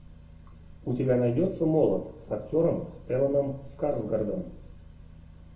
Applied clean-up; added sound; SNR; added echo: none; none; none; reverberation time 0.3 s.